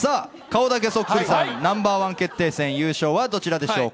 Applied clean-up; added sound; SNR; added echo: none; none; none; none.